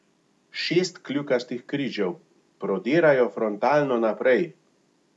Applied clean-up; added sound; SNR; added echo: none; none; none; none.